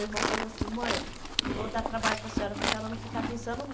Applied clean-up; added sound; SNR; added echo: none; Livestock, farm animals, working animals; -3 dB; none.